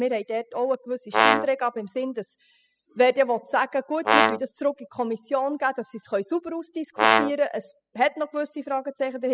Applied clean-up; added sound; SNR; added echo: classical method spectral subtraction.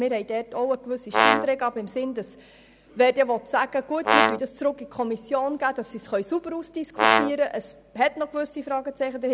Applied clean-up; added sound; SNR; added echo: none; Brass instrument; -4 dB; none.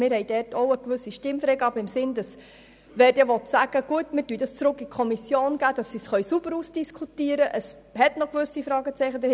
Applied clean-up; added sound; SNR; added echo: none; none; none; none.